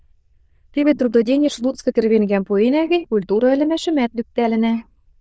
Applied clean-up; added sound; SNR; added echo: neural diffusion model UNIVERSE++.